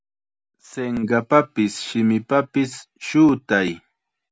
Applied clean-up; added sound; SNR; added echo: none; none; none; none.